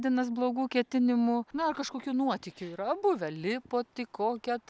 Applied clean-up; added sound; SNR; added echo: none; none; none; none.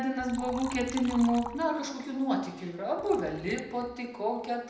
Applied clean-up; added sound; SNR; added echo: none; Liquid; 15 dB; reverberation time 0.8 s.